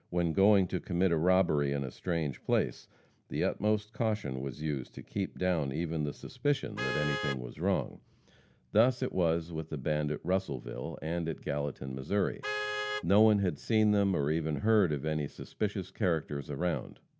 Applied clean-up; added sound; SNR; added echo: none; Vehicle horn, car horn, honking; 11 dB; none.